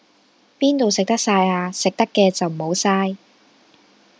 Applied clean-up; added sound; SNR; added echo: none; none; none; none.